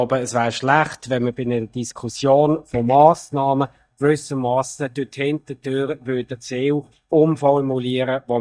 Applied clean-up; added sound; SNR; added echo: neural mask model DeepFilterNet 3.